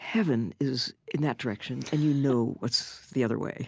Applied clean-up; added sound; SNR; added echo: none; none; none; none.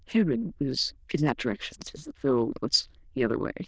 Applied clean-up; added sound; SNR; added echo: neural diffusion model UNIVERSE++.